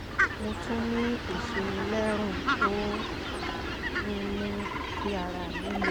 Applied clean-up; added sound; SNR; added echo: none; Fowl; -2 dB; none.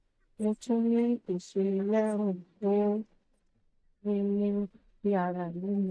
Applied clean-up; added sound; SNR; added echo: neural mask model DeepFilterNet 3.